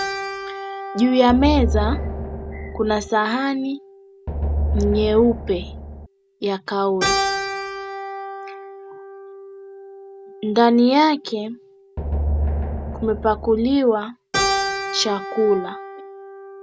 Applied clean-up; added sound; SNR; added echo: none; Drum + Keyboard (musical); 4 dB; none.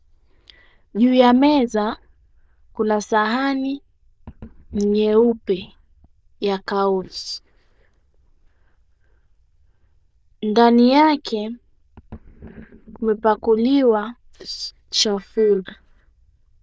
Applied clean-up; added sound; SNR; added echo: neural diffusion model UNIVERSE++.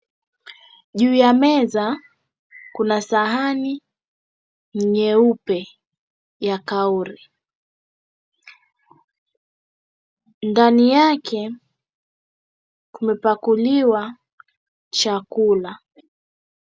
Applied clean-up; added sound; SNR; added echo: none; none; none; none.